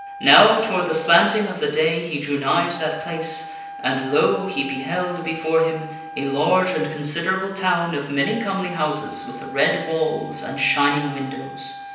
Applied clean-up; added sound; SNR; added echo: none; Wind instrument, woodwind instrument; 14 dB; reverberation time 0.9 s.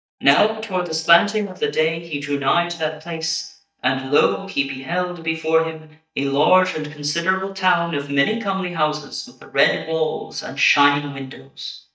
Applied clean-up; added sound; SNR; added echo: neural mask model DeepFilterNet 3.